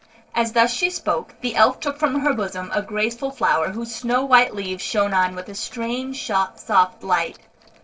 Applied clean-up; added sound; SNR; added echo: neural separator model SepFormer DNS4.